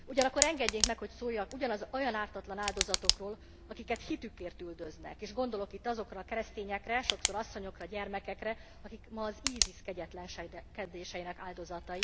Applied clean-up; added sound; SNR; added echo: none; Tick; 2 dB; none.